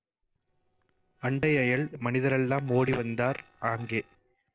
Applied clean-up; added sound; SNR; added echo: neural separator model SepFormer DNS4.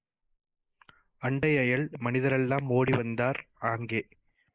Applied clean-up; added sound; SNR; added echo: neural mask model Resemble Enhance denoiser.